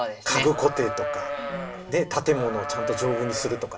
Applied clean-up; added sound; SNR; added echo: none; Livestock, farm animals, working animals; 6 dB; reverberation time 0.2 s.